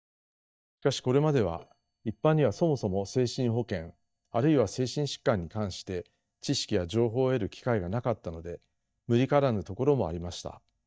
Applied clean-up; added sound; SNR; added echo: neural mask model DeepFilterNet 3.